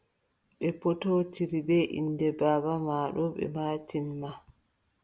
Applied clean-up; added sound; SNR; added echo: none; none; none; none.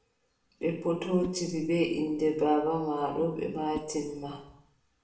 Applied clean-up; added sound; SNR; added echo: none; Whoosh, swoosh, swish; 20 dB; reverberation time 0.6 s.